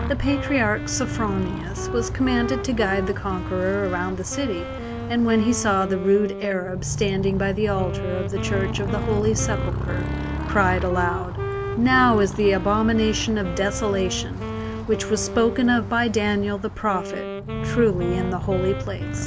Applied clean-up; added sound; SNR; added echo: none; Motorcycle + Wind instrument, woodwind instrument; 4 dB; none.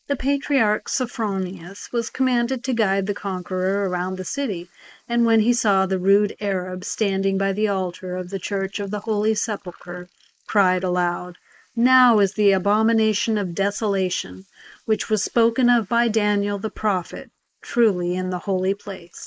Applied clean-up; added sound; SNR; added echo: neural mask model Resemble Enhance denoiser.